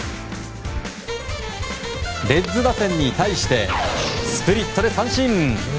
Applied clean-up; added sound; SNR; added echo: none; Thunder; 18 dB; none.